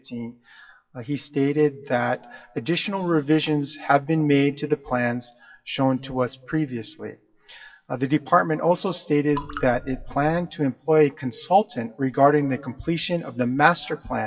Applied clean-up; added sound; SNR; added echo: classical method WPE with log-MMSE.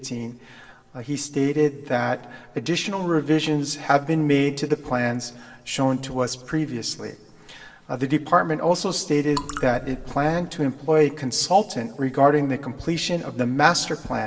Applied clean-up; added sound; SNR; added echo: none; Raindrop / Drip; 11 dB; reverberation time 1.3 s.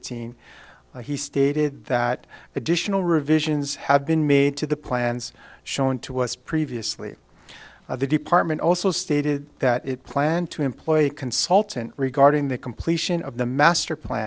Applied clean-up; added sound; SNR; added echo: none; none; none; none.